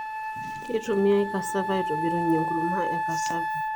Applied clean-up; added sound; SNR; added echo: none; Wind instrument, woodwind instrument; 2 dB; none.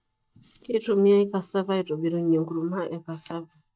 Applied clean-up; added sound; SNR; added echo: neural mask model DeepFilterNet 3.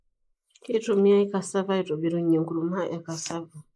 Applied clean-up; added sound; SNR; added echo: neural mask model Resemble Enhance denoiser.